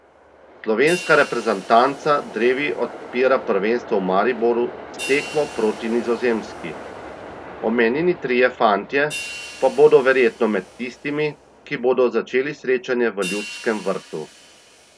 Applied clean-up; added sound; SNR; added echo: none; Hi-hat + Train; 15 dB; none.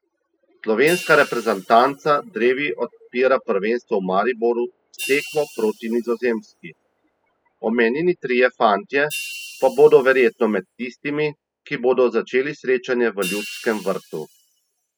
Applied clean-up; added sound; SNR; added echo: classical method spectral subtraction.